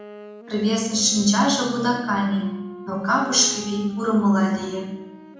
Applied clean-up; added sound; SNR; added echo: none; Wind instrument, woodwind instrument; 18 dB; reverberation time 0.9 s.